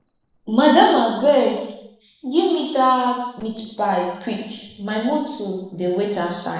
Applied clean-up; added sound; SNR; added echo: neural separator model SepFormer DNS4.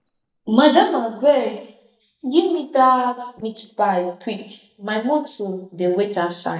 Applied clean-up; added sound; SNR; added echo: neural mask model DeepFilterNet 3.